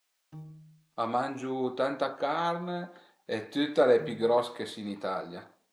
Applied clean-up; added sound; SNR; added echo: none; Piano; 19 dB; none.